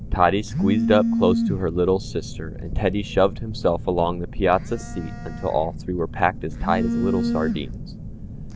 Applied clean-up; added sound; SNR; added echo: none; Telephone; 3 dB; none.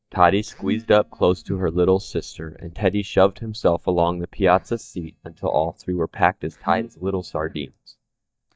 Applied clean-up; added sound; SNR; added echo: neural mask model DeepFilterNet 3.